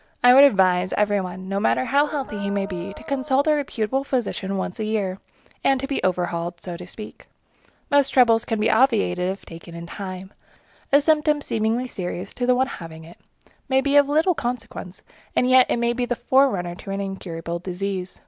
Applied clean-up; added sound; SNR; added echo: none; Dog; 15 dB; none.